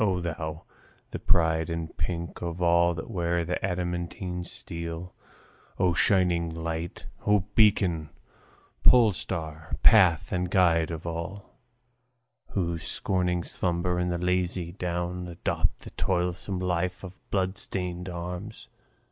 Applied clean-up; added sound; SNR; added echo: none; none; none; none.